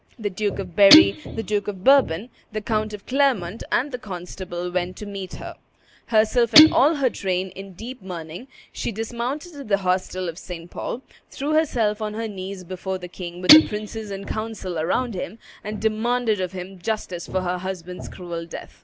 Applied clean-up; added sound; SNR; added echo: none; Guitar; -3 dB; none.